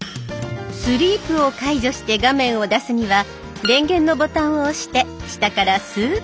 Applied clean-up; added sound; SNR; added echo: none; none; none; none.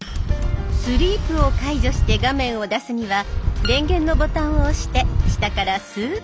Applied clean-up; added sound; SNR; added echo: none; Wind; -3 dB; none.